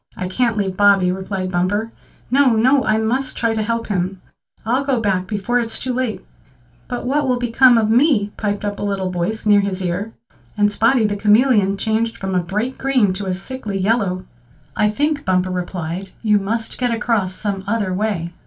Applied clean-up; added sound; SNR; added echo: none; none; none; reverberation time 0.2 s.